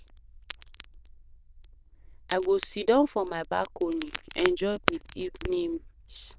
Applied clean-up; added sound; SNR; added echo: neural diffusion model UNIVERSE++.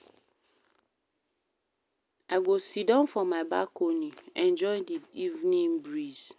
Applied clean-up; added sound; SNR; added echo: none; none; none; none.